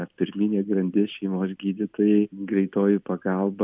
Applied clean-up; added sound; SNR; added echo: none; none; none; none.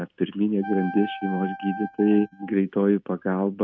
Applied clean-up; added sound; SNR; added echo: neural mask model RNNoise.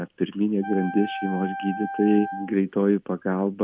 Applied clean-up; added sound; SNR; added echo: none; Wind instrument, woodwind instrument; 11 dB; none.